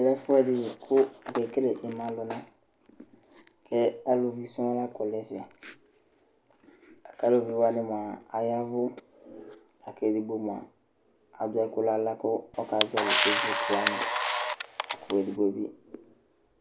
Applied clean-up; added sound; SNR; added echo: none; Camera; -3 dB; none.